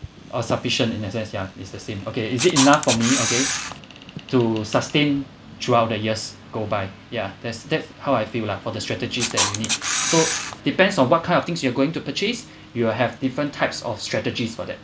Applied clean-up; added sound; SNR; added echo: none; Camera; 1 dB; none.